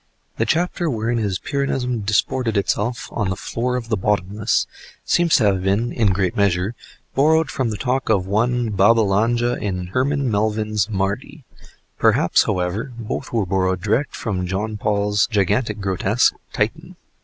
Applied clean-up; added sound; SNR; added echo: none; none; none; none.